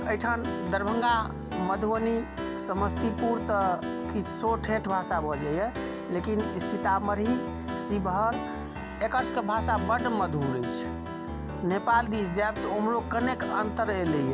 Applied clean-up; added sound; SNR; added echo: none; Piano; 5 dB; none.